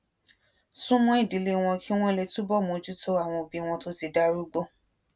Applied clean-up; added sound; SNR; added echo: none; none; none; none.